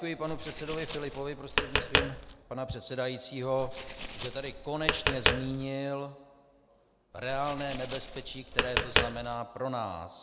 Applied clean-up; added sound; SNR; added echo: none; Tap; -3 dB; none.